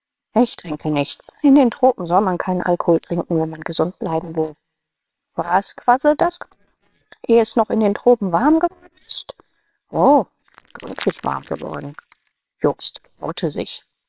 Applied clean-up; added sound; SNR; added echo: neural separator model SepFormer WHAMR!.